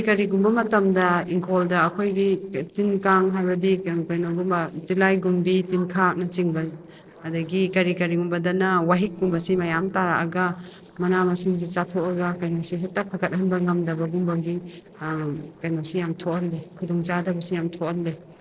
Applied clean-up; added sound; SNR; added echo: neural separator model SepFormer DNS4.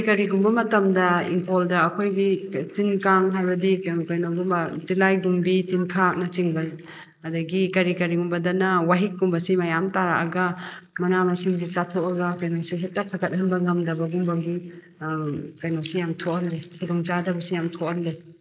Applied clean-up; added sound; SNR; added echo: neural mask model Resemble Enhance denoiser.